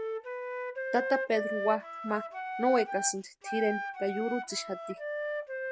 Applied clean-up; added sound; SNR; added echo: none; Wind instrument, woodwind instrument; 3 dB; none.